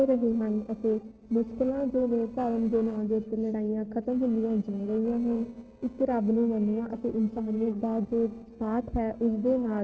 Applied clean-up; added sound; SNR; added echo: neural separator model SepFormer DNS4.